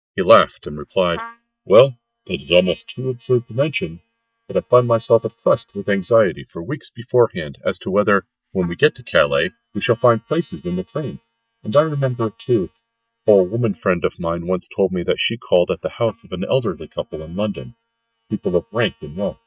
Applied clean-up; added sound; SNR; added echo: neural mask model DeepFilterNet 3.